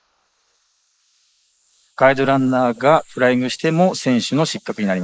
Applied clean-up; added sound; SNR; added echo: neural mask model Resemble Enhance denoiser.